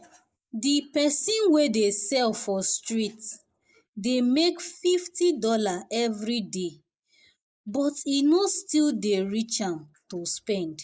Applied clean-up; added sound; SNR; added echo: neural mask model Resemble Enhance denoiser.